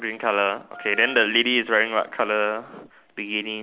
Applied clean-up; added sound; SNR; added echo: none; Wind instrument, woodwind instrument; 17 dB; none.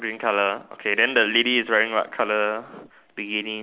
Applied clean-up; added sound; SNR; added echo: none; none; none; none.